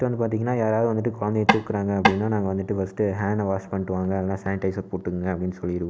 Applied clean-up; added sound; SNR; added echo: none; Tap / Wood; -1 dB; none.